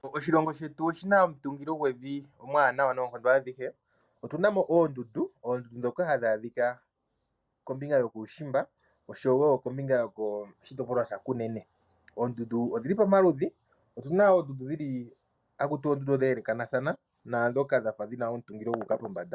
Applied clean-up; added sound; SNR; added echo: none; none; none; none.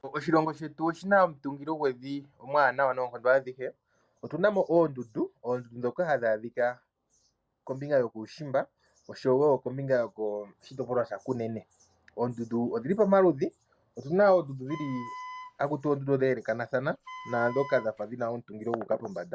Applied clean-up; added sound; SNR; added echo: none; Wind instrument, woodwind instrument; 15 dB; none.